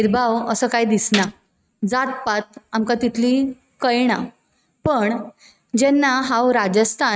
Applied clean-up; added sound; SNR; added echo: neural mask model RNNoise.